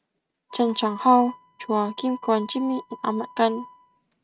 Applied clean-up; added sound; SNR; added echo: neural mask model RNNoise.